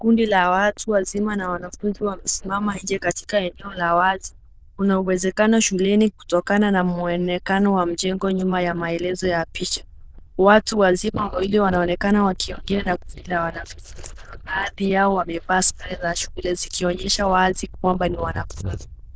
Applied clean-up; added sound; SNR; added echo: neural diffusion model UNIVERSE++.